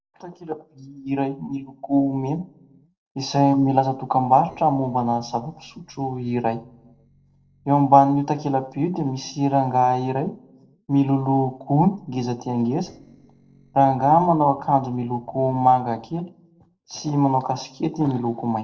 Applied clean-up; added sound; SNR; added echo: neural separator model SepFormer DNS4.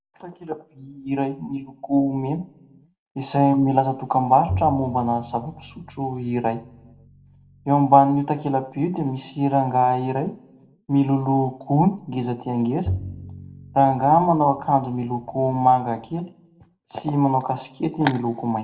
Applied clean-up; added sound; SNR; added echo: none; Bowed string instrument; 13 dB; reverberation time 0.5 s.